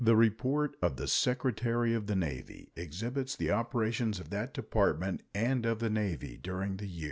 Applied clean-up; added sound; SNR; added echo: none; none; none; none.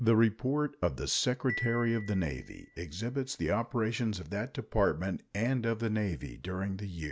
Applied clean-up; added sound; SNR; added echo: none; Marimba, xylophone; 15 dB; none.